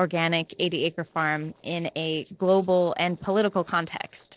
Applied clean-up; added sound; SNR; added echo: neural separator model SepFormer DNS4.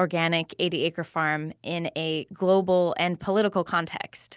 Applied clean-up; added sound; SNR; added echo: none; none; none; none.